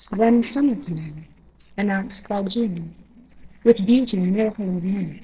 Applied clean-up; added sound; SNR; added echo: neural separator model SepFormer DNS4.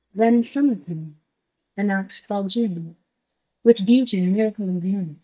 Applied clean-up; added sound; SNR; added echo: neural mask model DeepFilterNet 3.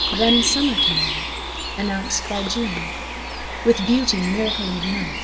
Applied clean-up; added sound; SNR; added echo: none; Bird; 2 dB; reverberation time 2.9 s.